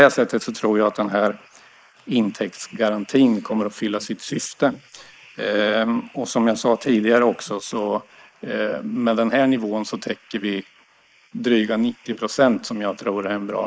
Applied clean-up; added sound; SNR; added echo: neural mask model Resemble Enhance denoiser.